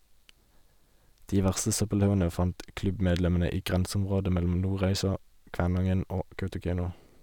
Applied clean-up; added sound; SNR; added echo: none; none; none; none.